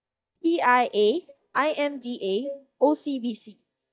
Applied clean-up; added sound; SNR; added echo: neural mask model DeepFilterNet 3.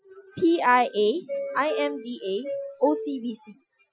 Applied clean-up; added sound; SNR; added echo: classical method Wiener filter.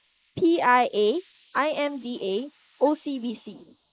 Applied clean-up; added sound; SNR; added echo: neural mask model Resemble Enhance denoiser.